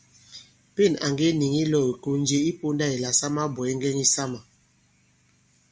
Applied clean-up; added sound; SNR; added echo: none; none; none; none.